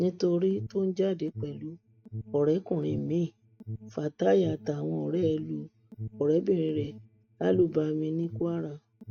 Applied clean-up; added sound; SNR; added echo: neural mask model RNNoise.